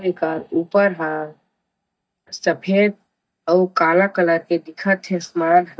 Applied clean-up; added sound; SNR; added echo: neural mask model DeepFilterNet 3.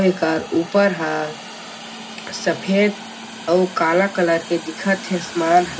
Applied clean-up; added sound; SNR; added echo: none; Hiss; 14 dB; reverberation time 0.4 s.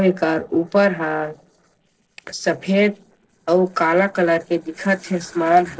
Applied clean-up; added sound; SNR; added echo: neural separator model SepFormer DNS4.